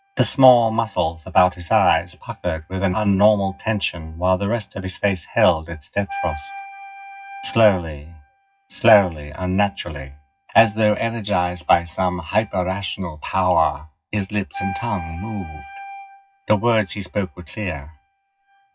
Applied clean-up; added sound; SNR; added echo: classical method WPE with log-MMSE.